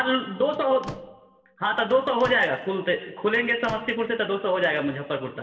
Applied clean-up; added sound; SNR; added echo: none; Slam / Microwave oven; 18 dB; reverberation time 1.2 s.